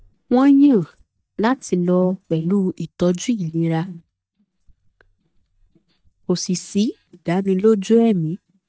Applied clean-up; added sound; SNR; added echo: neural mask model DeepFilterNet 3.